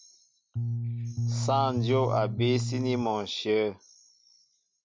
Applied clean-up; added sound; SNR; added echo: none; Bass guitar; 0 dB; none.